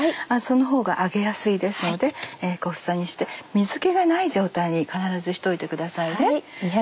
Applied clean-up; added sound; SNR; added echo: none; none; none; none.